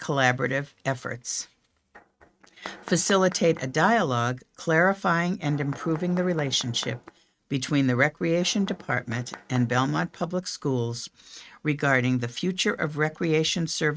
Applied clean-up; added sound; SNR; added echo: neural mask model RNNoise.